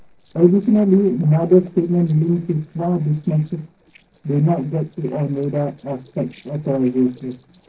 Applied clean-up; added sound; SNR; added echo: neural separator model SepFormer DNS4.